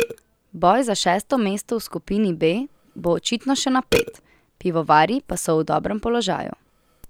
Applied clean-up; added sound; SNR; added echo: none; Burping, eructation; 12 dB; none.